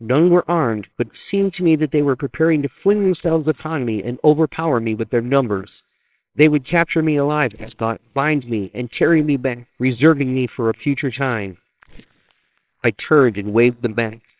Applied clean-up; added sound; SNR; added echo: neural separator model SepFormer WHAMR!.